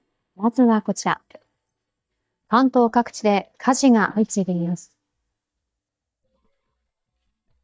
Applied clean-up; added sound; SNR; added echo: neural mask model DeepFilterNet 3.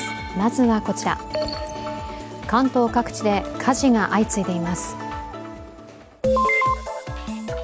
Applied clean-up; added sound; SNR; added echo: none; none; none; none.